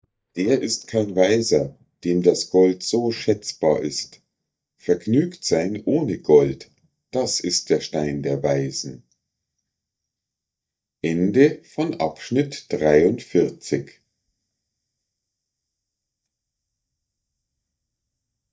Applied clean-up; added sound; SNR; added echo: neural mask model DeepFilterNet 3.